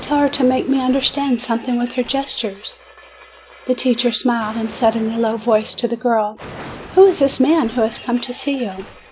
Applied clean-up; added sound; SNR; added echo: none; Explosion; 18 dB; none.